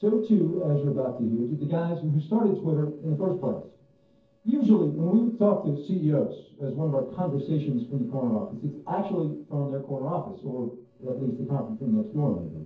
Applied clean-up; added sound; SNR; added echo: neural separator model SepFormer DNS4.